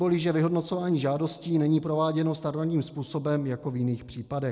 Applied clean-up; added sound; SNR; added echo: none; none; none; none.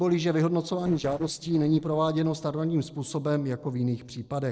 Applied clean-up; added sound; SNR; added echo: neural separator model SepFormer DNS4.